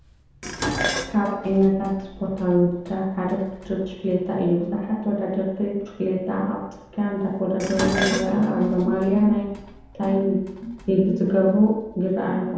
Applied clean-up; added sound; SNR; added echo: none; Dishes, pots, and pans; 12 dB; reverberation time 0.9 s.